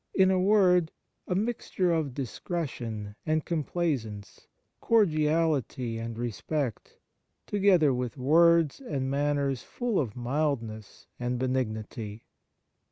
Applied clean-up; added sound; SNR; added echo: none; none; none; none.